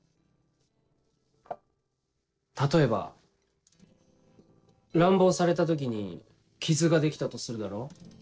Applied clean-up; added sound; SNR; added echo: neural separator model SepFormer DNS4.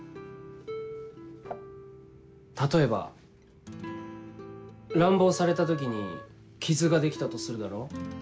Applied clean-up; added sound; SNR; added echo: none; Wind instrument, woodwind instrument; 15 dB; none.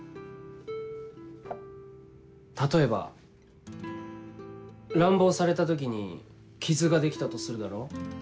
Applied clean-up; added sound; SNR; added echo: none; none; none; none.